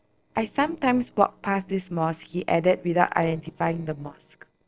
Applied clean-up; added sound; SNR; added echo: neural separator model SepFormer DNS4.